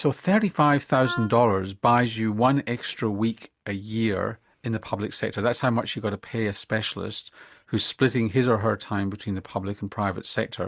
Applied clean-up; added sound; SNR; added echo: neural mask model RNNoise.